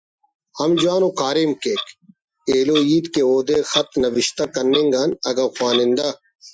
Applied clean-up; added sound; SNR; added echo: classical method Wiener filter.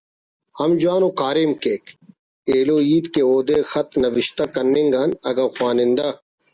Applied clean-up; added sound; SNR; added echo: none; none; none; none.